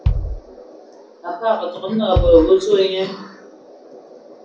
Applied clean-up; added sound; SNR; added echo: none; Bass drum; 7 dB; reverberation time 0.6 s.